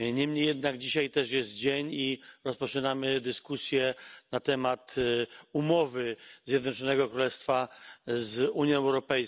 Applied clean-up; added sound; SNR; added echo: none; none; none; none.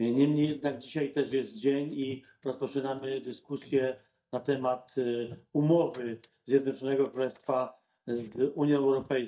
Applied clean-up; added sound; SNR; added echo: neural mask model DeepFilterNet 3.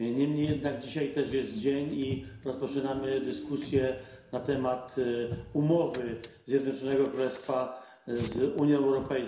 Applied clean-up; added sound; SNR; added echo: none; Car; 13 dB; reverberation time 0.7 s.